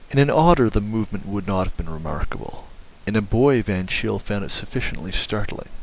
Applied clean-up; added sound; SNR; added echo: none; none; none; none.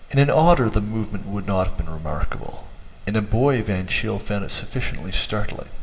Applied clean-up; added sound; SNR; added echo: none; none; none; reverberation time 2.7 s.